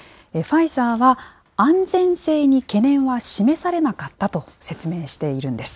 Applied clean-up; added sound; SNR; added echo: none; none; none; none.